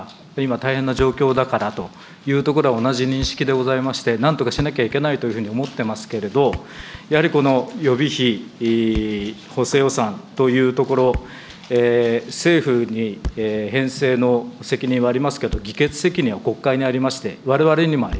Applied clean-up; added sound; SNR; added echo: none; Thump, thud; 18 dB; none.